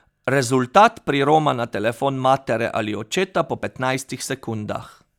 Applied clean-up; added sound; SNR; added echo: none; none; none; none.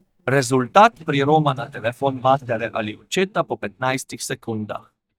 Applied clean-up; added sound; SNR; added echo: neural mask model DeepFilterNet 3.